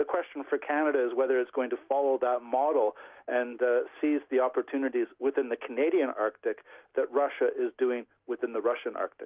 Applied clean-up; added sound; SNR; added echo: none; none; none; none.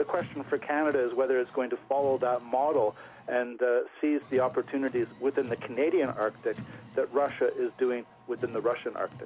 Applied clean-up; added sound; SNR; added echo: none; Car; 19 dB; none.